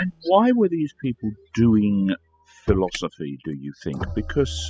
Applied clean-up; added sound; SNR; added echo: classical method spectral subtraction.